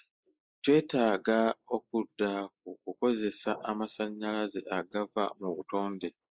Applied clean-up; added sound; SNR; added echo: neural mask model Resemble Enhance denoiser.